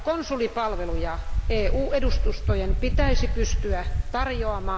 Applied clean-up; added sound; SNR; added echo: none; Wind; -4 dB; none.